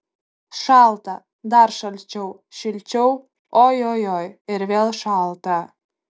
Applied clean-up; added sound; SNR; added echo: none; none; none; none.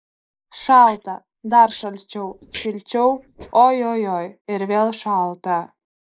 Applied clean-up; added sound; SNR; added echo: neural mask model Resemble Enhance denoiser.